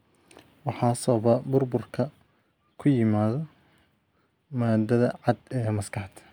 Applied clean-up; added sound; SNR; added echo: none; none; none; none.